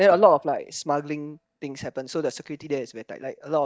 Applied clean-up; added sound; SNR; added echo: neural mask model DeepFilterNet 3.